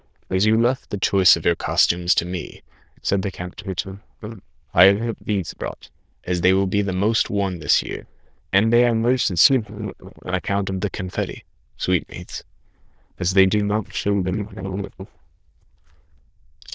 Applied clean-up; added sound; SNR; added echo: neural diffusion model UNIVERSE++.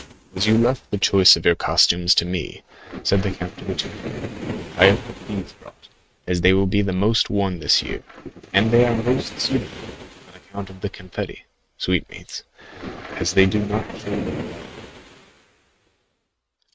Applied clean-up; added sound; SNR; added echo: neural mask model RNNoise.